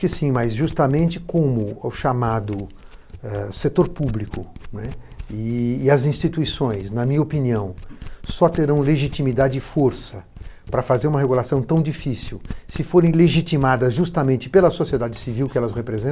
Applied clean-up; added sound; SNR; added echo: none; Domestic sounds, home sounds; 15 dB; none.